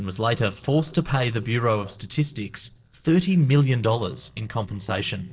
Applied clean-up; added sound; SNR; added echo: neural separator model SepFormer DNS4.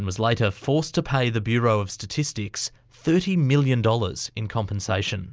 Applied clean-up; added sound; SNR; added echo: none; none; none; none.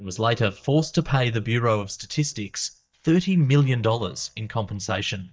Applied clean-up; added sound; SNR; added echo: neural mask model DeepFilterNet 3.